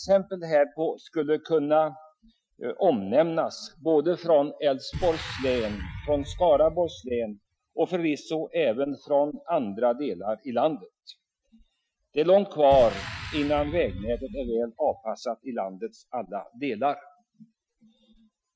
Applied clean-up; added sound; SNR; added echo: classical method Wiener filter.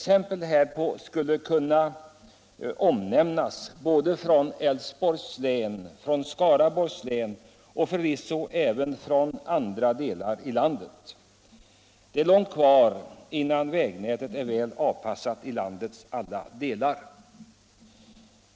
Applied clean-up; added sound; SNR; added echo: none; none; none; none.